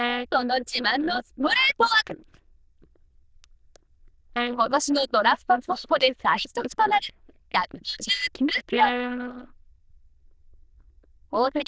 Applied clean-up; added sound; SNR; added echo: neural diffusion model UNIVERSE++.